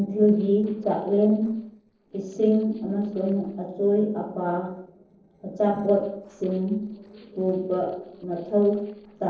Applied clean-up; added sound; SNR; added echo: neural separator model SepFormer DNS4.